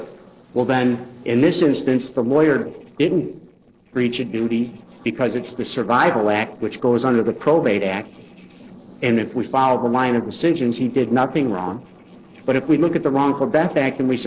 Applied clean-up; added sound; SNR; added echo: neural separator model SepFormer DNS4.